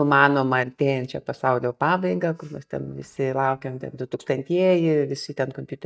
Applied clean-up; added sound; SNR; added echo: neural mask model DeepFilterNet 3.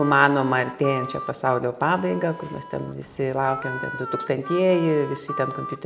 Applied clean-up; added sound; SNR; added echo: none; Harmonica; 11 dB; none.